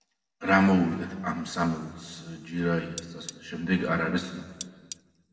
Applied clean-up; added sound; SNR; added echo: none; Cutlery, silverware; 16 dB; reverberation time 1.6 s.